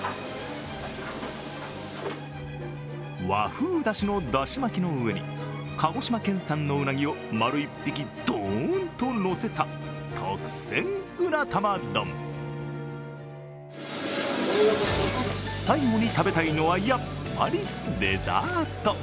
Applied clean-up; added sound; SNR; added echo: none; Bowed string instrument; 12 dB; none.